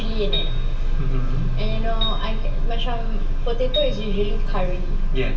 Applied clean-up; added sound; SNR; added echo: none; Piano; 16 dB; reverberation time 0.3 s.